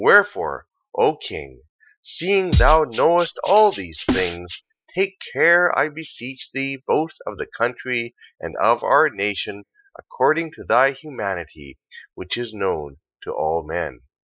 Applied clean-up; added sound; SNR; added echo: classical method spectral subtraction.